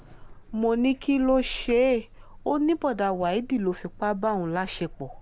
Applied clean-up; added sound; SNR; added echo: none; Alarm; 17 dB; none.